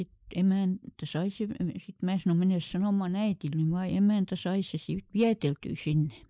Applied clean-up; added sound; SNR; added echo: neural mask model Resemble Enhance denoiser.